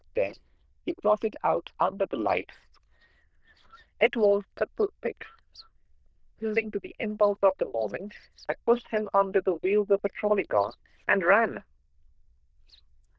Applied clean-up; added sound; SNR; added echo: neural diffusion model UNIVERSE++.